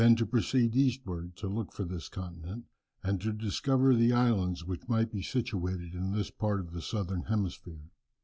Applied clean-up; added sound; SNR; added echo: none; none; none; none.